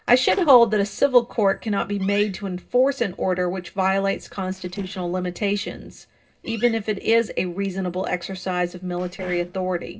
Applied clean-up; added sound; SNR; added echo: neural separator model SepFormer DNS4.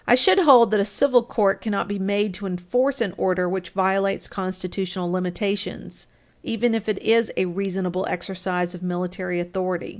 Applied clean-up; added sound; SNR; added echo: none; none; none; none.